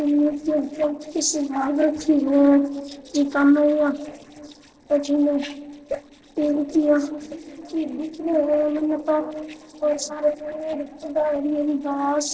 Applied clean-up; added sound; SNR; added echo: neural separator model SepFormer DNS4.